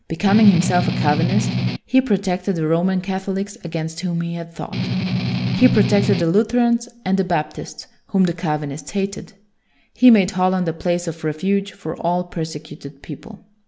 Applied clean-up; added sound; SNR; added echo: none; Strum; 0 dB; none.